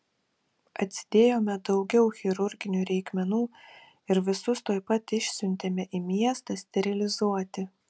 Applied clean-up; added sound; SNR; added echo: none; none; none; none.